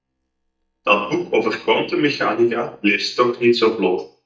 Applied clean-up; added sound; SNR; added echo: neural mask model DeepFilterNet 3.